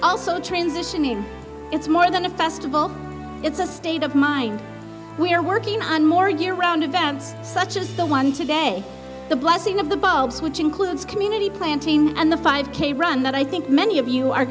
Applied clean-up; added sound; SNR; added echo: none; none; none; none.